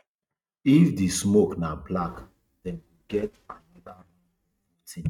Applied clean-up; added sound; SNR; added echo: neural mask model RNNoise.